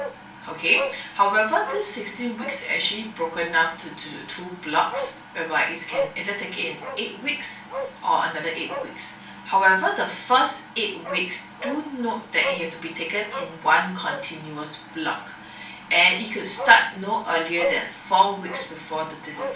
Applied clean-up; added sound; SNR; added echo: none; Bark; 12 dB; reverberation time 0.4 s.